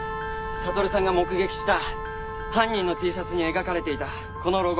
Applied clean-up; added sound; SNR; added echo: none; Wind instrument, woodwind instrument + Bell / Train; 7 dB; none.